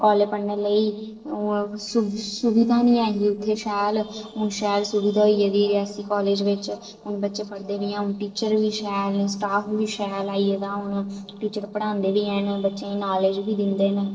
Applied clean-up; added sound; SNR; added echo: neural separator model SepFormer DNS4.